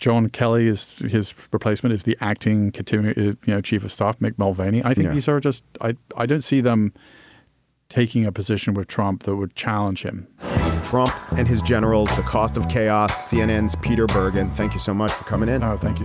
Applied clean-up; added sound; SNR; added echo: none; none; none; none.